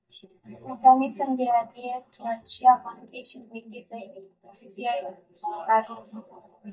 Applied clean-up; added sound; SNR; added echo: neural mask model DeepFilterNet 3.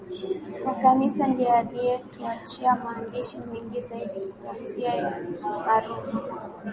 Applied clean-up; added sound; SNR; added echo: none; none; none; none.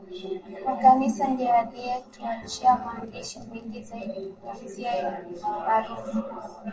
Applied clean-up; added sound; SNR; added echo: neural separator model SepFormer DNS4.